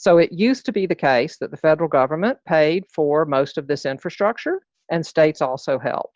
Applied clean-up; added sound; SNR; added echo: none; none; none; none.